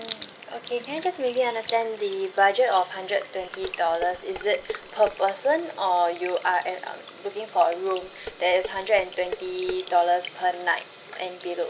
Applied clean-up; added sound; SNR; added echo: none; Dishes, pots, and pans + Sink (filling or washing) / Water tap, faucet; 11 dB; none.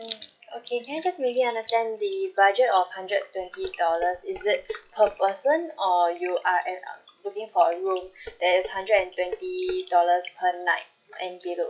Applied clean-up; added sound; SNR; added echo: classical method log-MMSE.